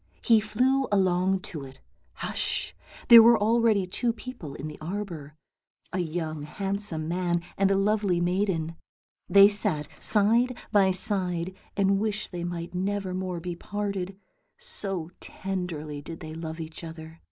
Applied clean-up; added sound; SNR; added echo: neural mask model Resemble Enhance denoiser.